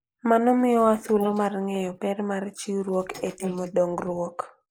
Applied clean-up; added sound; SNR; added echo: neural mask model Resemble Enhance denoiser.